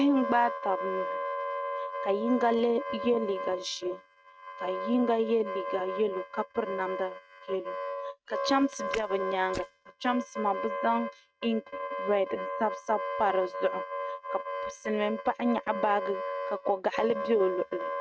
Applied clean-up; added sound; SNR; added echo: neural mask model RNNoise.